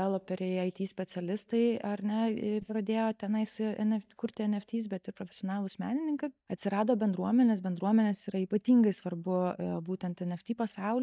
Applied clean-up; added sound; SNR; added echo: neural mask model DeepFilterNet 3.